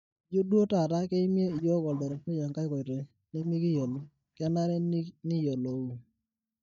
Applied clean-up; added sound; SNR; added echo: neural mask model DeepFilterNet 3.